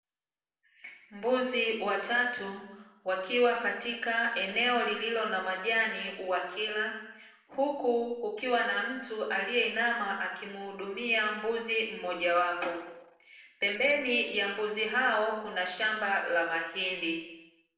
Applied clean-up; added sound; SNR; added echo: neural separator model SepFormer DNS4.